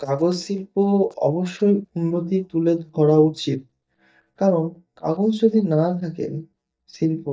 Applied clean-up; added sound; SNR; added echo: neural mask model DeepFilterNet 3.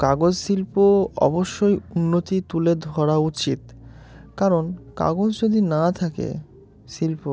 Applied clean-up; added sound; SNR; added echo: none; none; none; none.